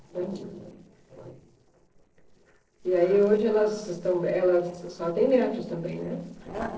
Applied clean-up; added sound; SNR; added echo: neural separator model SepFormer DNS4.